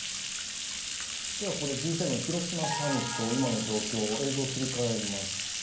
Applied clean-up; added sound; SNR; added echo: none; Bathtub (filling or washing); 2 dB; reverberation time 0.6 s.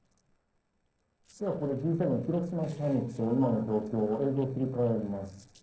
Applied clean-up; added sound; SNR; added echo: neural separator model SepFormer DNS4.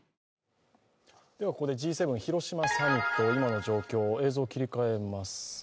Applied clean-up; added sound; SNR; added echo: none; none; none; none.